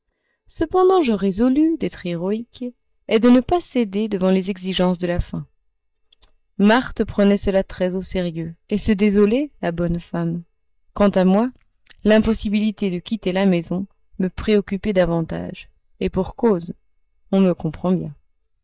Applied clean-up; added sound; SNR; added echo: neural mask model DeepFilterNet 3.